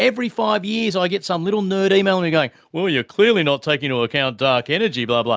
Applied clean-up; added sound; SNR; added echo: none; none; none; none.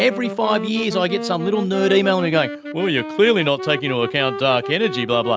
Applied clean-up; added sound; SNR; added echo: none; Wind instrument, woodwind instrument; 10 dB; none.